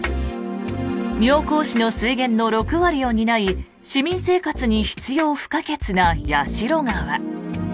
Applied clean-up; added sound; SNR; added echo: none; none; none; none.